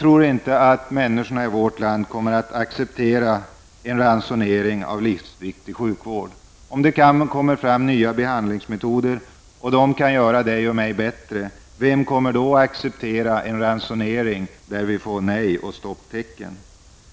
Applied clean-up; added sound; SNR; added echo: none; none; none; none.